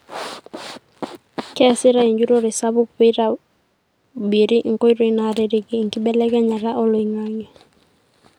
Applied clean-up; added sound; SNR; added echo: none; none; none; none.